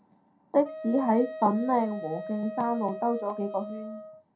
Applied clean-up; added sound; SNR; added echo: none; Wind instrument, woodwind instrument; 11 dB; reverberation time 0.2 s.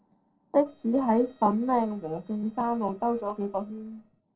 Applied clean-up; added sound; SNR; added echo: neural separator model SepFormer DNS4.